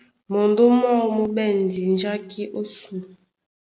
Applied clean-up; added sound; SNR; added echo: none; none; none; none.